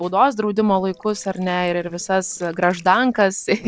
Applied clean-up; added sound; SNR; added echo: neural separator model SepFormer DNS4.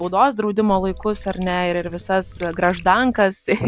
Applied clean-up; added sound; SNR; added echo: none; Water / Liquid; 18 dB; none.